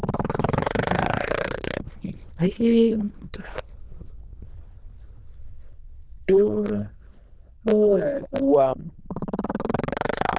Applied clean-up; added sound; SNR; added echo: neural diffusion model UNIVERSE++.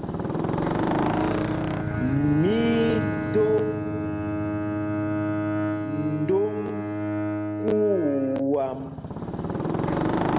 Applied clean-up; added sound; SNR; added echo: none; Motorcycle + Bowed string instrument; -1 dB; none.